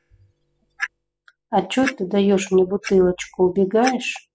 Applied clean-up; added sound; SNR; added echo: classical method spectral subtraction.